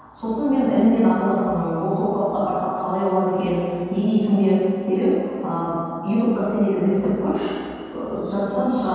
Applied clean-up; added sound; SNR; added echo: none; none; none; reverberation time 2.1 s.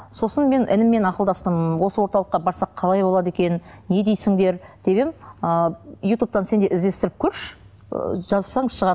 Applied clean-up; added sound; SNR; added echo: none; none; none; none.